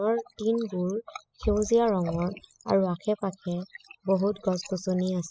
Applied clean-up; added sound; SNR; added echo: classical method spectral subtraction.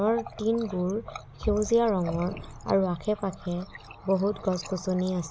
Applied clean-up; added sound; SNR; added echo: none; Water tap, faucet; 14 dB; none.